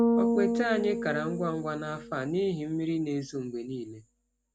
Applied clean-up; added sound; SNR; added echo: none; Bass guitar; 0 dB; none.